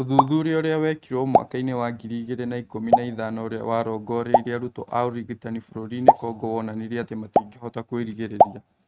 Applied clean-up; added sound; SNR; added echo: neural mask model RNNoise.